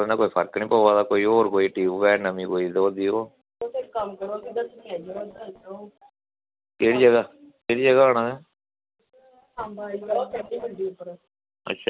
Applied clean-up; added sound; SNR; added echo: none; none; none; none.